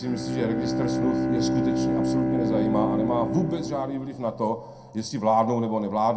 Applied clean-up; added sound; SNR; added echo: none; Bowed string instrument; 0 dB; reverberation time 0.2 s.